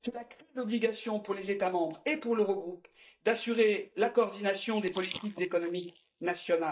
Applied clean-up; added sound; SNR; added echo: neural mask model DeepFilterNet 3.